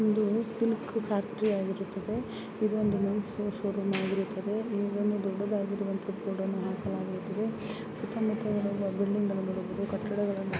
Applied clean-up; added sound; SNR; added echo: none; none; none; none.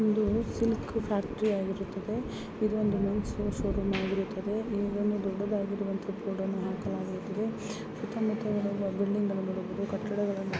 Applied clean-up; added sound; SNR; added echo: none; Thunder; 12 dB; none.